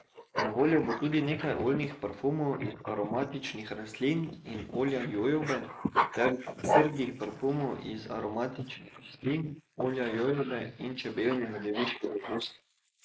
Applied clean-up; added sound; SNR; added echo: neural mask model Resemble Enhance denoiser.